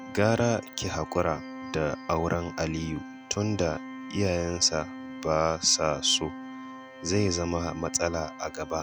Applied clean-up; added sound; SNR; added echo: none; Organ; 12 dB; none.